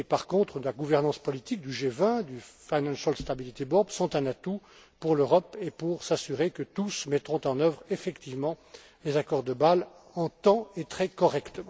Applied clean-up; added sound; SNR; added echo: none; none; none; none.